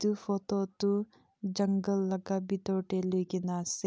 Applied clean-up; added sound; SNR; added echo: none; none; none; none.